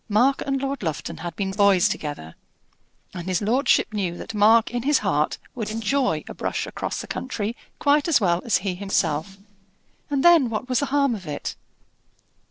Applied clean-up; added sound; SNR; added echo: neural separator model SepFormer DNS4.